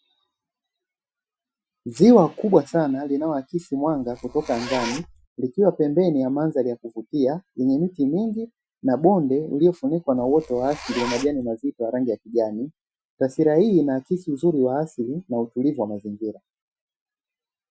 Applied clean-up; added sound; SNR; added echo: classical method Wiener filter.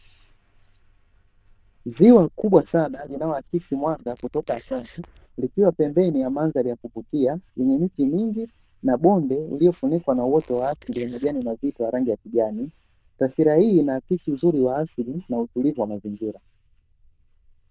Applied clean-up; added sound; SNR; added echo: neural diffusion model UNIVERSE++.